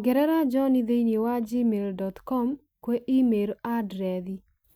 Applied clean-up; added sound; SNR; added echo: none; none; none; none.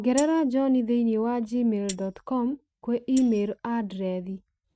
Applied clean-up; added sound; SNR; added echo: neural mask model RNNoise.